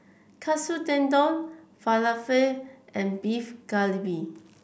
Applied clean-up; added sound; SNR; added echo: none; none; none; none.